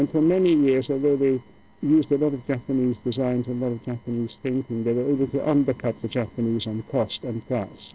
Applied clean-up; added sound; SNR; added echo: neural separator model SepFormer DNS4.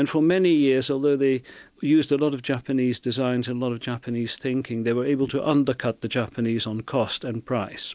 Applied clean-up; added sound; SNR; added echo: none; none; none; none.